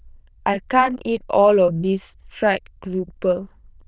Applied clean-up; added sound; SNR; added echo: neural diffusion model UNIVERSE++.